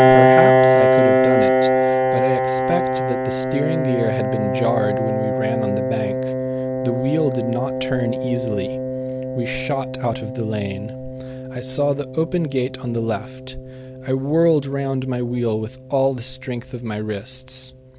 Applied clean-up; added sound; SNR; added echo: none; Piano; -3 dB; none.